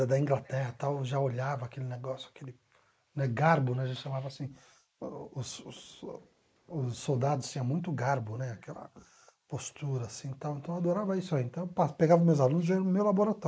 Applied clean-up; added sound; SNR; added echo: neural mask model Resemble Enhance denoiser.